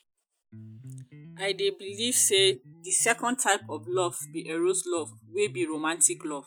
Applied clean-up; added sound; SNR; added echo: classical method Wiener filter.